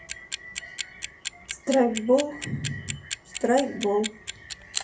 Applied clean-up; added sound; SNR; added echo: none; Clock; 9 dB; reverberation time 0.3 s.